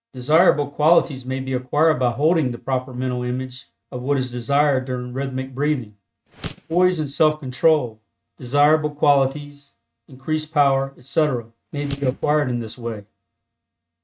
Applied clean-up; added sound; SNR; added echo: neural mask model RNNoise.